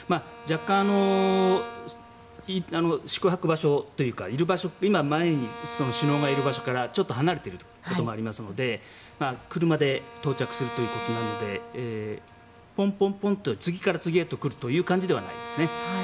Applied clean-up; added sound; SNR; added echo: none; Bowed string instrument; 12 dB; none.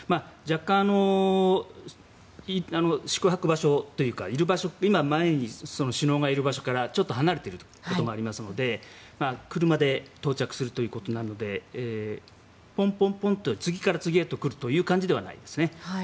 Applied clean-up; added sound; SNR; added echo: none; none; none; none.